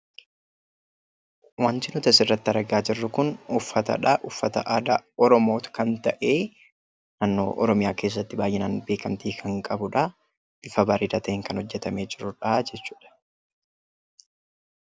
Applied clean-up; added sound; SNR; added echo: none; none; none; none.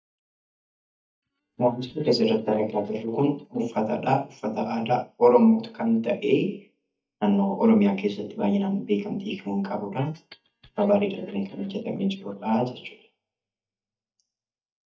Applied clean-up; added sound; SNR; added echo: neural mask model DeepFilterNet 3.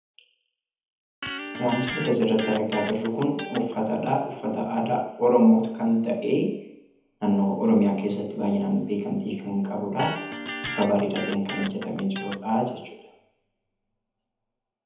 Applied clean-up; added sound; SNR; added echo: none; Electric guitar; 9 dB; reverberation time 1.0 s.